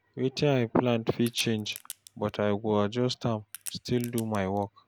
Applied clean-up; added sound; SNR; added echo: none; Crack; 17 dB; none.